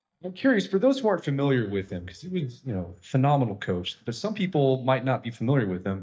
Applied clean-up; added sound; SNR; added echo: neural mask model DeepFilterNet 3.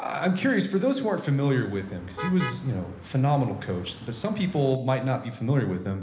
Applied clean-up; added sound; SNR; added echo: none; Motor vehicle (road); 15 dB; reverberation time 1.1 s.